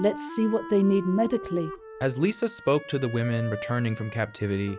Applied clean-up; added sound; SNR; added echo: none; Wind instrument, woodwind instrument; 13 dB; none.